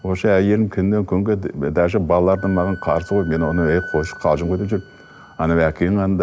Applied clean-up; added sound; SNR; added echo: none; Wind instrument, woodwind instrument; 19 dB; none.